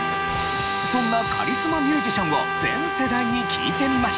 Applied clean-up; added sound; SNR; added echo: none; Brass instrument; 1 dB; none.